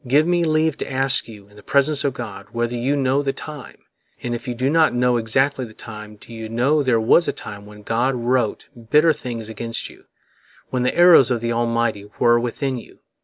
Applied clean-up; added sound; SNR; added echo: none; none; none; none.